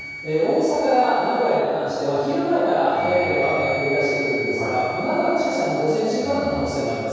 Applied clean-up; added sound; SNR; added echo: none; Wind instrument, woodwind instrument; 12 dB; reverberation time 2.2 s.